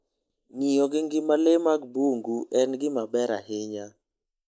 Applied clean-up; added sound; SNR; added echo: neural mask model Resemble Enhance denoiser.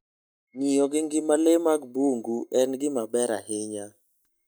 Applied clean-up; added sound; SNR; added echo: neural mask model DeepFilterNet 3.